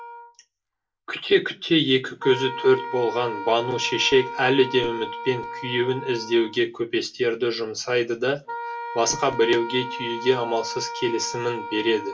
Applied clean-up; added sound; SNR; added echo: none; Wind instrument, woodwind instrument; 11 dB; reverberation time 0.2 s.